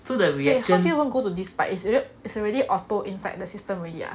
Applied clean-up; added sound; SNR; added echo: none; none; none; none.